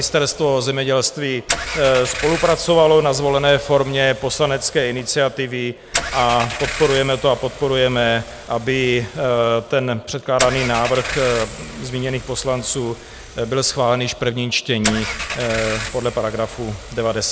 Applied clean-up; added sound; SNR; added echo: none; Engine / Car; 11 dB; none.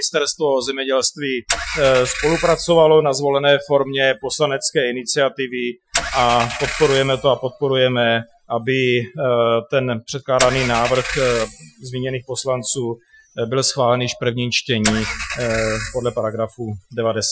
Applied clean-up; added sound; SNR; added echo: classical method Wiener filter.